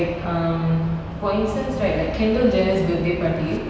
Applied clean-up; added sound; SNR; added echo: none; none; none; none.